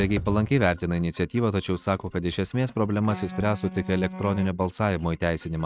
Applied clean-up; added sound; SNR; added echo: neural mask model RNNoise.